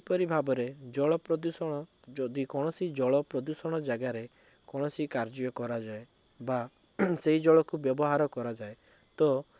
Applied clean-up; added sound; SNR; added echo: none; none; none; none.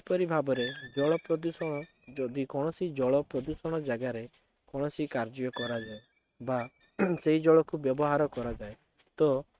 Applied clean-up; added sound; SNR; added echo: neural mask model RNNoise.